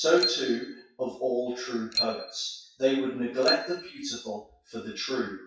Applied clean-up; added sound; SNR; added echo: classical method WPE with log-MMSE.